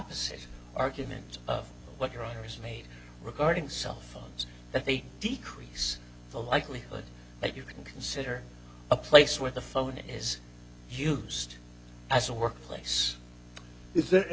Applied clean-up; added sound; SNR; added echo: none; none; none; none.